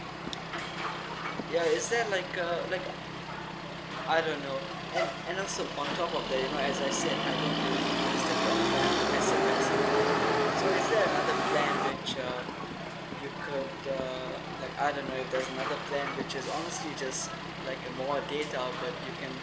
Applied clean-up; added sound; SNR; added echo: none; Motor vehicle (road); -3 dB; none.